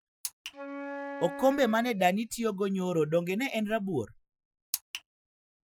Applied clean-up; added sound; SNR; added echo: classical method Wiener filter.